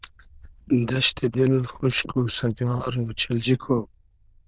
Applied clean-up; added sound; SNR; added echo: neural diffusion model UNIVERSE++.